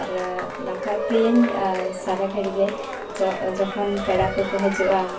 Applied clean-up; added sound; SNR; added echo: none; Cheering; 7 dB; reverberation time 0.1 s.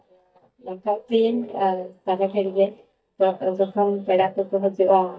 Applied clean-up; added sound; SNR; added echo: neural mask model DeepFilterNet 3.